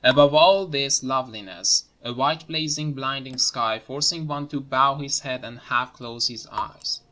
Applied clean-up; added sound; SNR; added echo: neural separator model SepFormer DNS4.